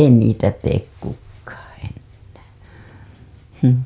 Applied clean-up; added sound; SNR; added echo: none; none; none; none.